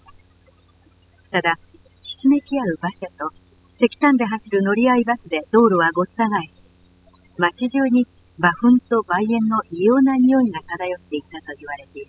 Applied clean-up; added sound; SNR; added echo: classical method spectral subtraction.